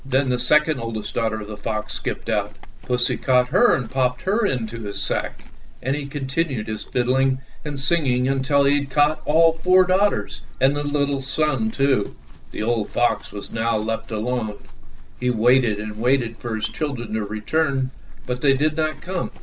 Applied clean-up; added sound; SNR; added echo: none; Chewing, mastication / Livestock, farm animals, working animals; 8 dB; none.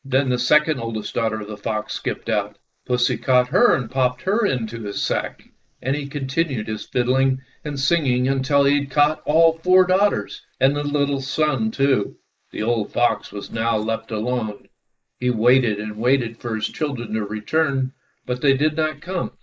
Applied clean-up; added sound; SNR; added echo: neural mask model Resemble Enhance denoiser.